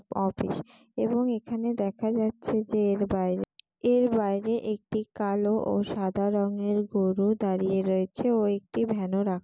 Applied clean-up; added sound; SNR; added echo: none; none; none; none.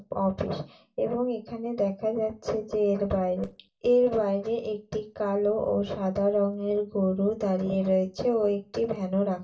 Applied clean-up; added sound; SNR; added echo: none; none; none; reverberation time 0.2 s.